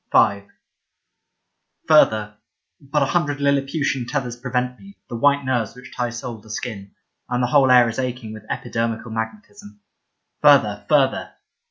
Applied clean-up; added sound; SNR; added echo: none; none; none; none.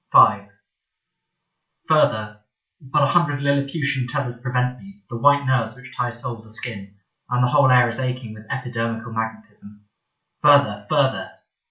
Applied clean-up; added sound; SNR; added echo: none; none; none; reverberation time 0.2 s.